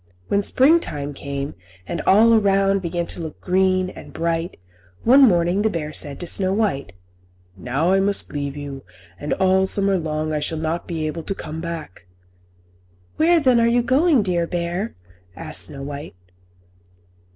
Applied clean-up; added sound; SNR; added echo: none; none; none; none.